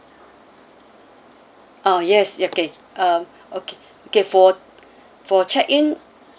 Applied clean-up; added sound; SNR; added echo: none; none; none; none.